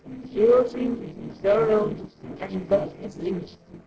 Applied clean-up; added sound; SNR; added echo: neural separator model SepFormer DNS4.